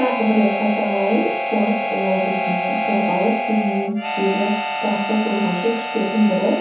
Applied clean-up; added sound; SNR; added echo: none; Harmonica; 3 dB; reverberation time 0.6 s.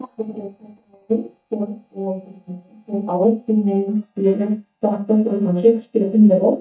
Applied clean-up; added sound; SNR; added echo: neural mask model DeepFilterNet 3.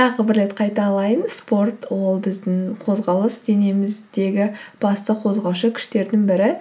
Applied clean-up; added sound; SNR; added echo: none; none; none; none.